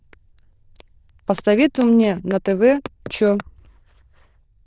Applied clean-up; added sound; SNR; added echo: neural diffusion model UNIVERSE++.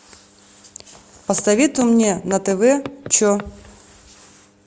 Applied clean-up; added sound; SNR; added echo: none; Walk, footsteps; 18 dB; none.